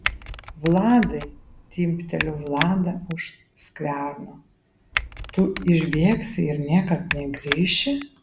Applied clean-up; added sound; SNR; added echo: none; Typing; 9 dB; none.